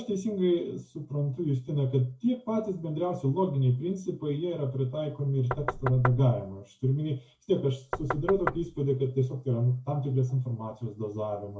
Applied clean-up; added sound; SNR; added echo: none; Knock; 6 dB; reverberation time 0.2 s.